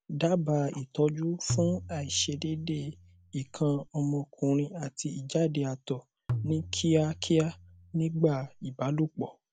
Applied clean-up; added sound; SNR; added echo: none; Tabla; 10 dB; none.